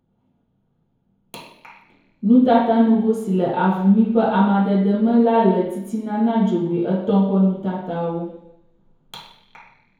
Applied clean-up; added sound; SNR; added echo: none; none; none; reverberation time 0.9 s.